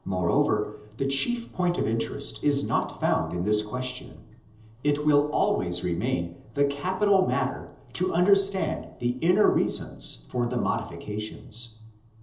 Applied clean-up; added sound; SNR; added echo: none; none; none; reverberation time 1.2 s.